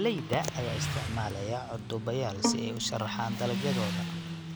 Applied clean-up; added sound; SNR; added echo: none; Bowed string instrument + Motorcycle; 1 dB; none.